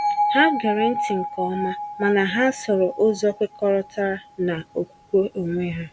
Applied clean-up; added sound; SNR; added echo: none; Bell; 6 dB; none.